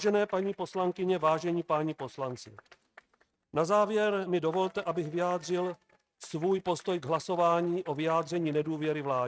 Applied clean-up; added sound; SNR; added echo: neural mask model RNNoise.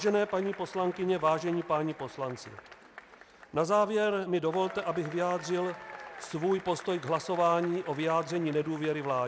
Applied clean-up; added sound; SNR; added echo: none; Applause / Crowd / Cheering; 17 dB; none.